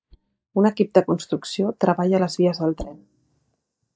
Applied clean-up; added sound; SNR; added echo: neural mask model DeepFilterNet 3.